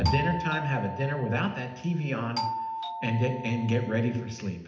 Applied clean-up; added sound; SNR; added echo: none; Doorbell; 7 dB; reverberation time 0.8 s.